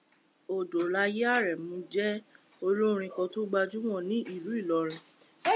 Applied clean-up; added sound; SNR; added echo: none; none; none; none.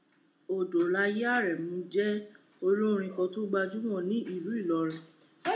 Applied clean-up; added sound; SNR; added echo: none; none; none; reverberation time 0.3 s.